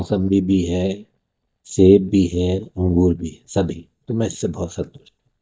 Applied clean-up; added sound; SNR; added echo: neural mask model DeepFilterNet 3.